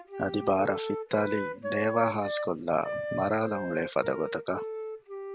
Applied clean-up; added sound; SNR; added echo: none; Wind instrument, woodwind instrument; 6 dB; none.